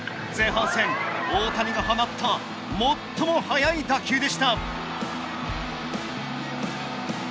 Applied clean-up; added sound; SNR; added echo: none; none; none; none.